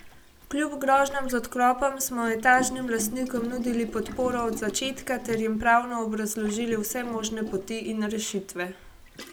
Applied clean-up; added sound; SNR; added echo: none; Gurgling; 14 dB; none.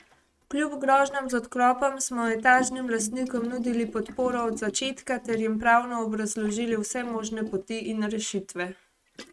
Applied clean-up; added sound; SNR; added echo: neural mask model RNNoise.